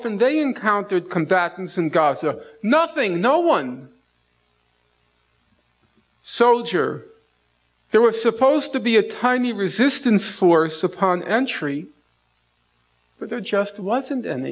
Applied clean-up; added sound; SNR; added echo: none; none; none; none.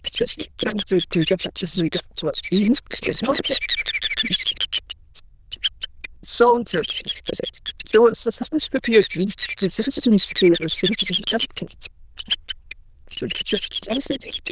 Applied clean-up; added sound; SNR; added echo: neural diffusion model UNIVERSE++.